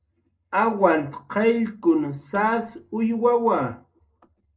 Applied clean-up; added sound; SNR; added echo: neural separator model SepFormer DNS4.